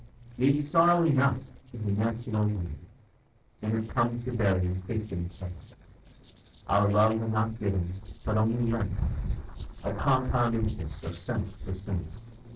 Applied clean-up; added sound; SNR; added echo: neural separator model SepFormer DNS4.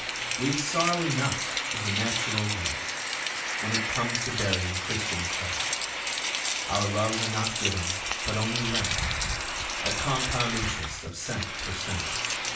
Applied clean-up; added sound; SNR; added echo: none; Rain; -2 dB; reverberation time 0.3 s.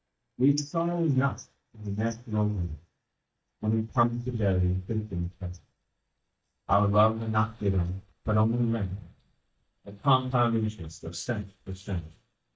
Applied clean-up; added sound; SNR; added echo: neural mask model DeepFilterNet 3.